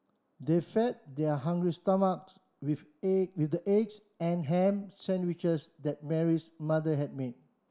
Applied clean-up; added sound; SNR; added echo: none; none; none; none.